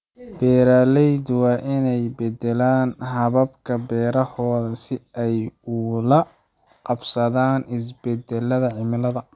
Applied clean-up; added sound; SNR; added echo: none; none; none; none.